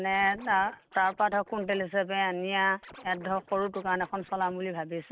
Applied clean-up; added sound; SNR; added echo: neural mask model RNNoise.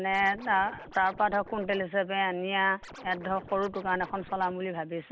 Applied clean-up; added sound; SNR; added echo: none; Scratching (performance technique); 18 dB; none.